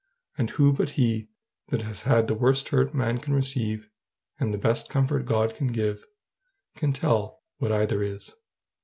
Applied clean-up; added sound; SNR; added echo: none; none; none; none.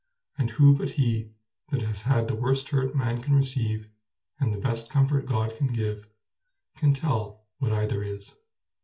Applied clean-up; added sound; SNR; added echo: none; none; none; reverberation time 0.2 s.